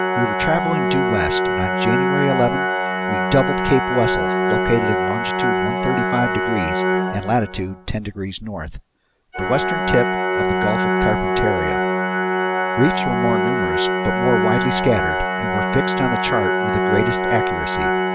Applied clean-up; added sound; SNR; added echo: none; Organ; -3 dB; none.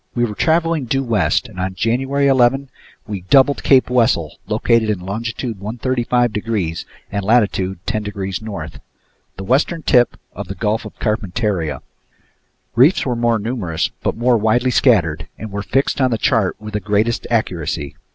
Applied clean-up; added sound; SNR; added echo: none; none; none; none.